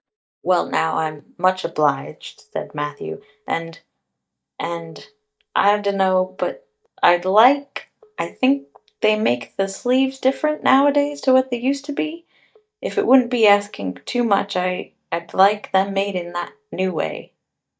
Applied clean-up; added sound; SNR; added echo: neural mask model DeepFilterNet 3.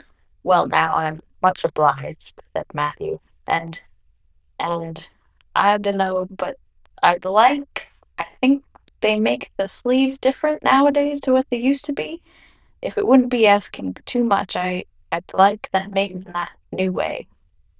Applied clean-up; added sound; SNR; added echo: neural diffusion model UNIVERSE++.